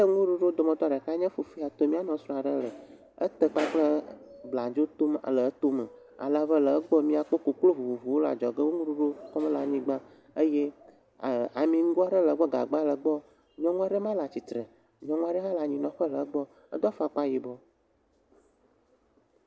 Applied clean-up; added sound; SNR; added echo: none; none; none; none.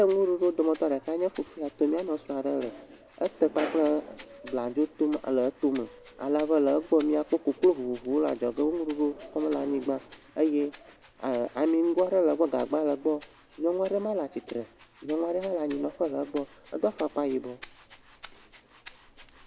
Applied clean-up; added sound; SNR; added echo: none; Rattle (instrument); 17 dB; none.